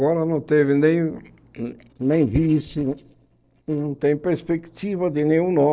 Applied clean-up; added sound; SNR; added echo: neural separator model SepFormer DNS4.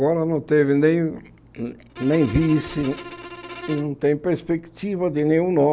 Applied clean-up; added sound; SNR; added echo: none; Bowed string instrument; 16 dB; none.